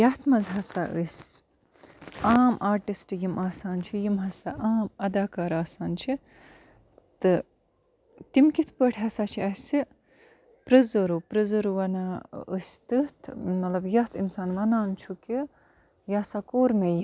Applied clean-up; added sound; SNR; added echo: none; none; none; none.